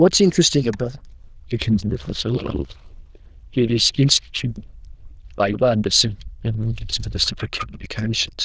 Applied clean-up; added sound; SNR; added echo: neural diffusion model UNIVERSE++.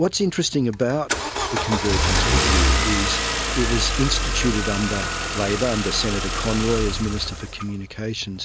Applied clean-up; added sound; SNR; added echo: none; Engine starting / Car; -1 dB; none.